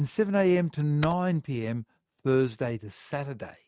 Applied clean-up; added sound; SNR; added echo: neural mask model RNNoise.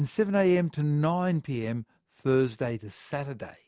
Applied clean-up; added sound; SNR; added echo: none; none; none; none.